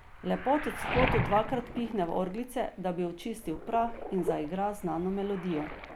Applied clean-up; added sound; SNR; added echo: none; Waves, surf; 5 dB; none.